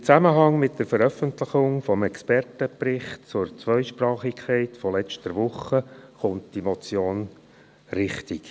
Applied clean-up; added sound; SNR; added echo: none; none; none; none.